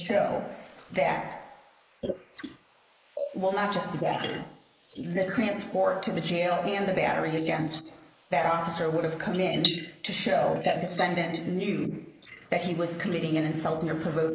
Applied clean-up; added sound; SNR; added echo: neural mask model Resemble Enhance denoiser.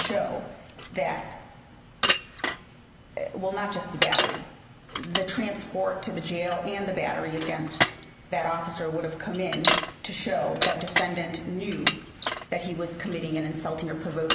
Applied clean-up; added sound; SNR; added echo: none; Bicycle; -1 dB; none.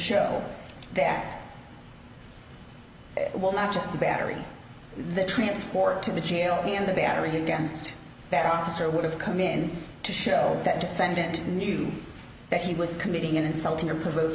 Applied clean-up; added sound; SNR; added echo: none; none; none; none.